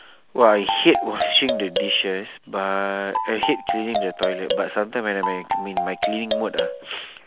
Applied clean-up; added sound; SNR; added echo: none; Marimba, xylophone; 3 dB; none.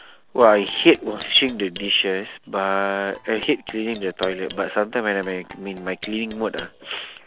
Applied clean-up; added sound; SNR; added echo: neural separator model SepFormer DNS4.